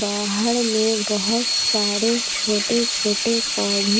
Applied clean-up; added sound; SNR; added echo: none; Sink (filling or washing) / Water tap, faucet; 0 dB; none.